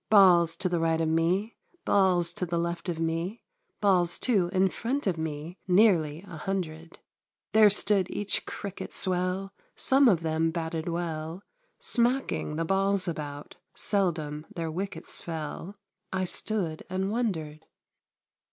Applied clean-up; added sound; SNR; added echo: none; none; none; none.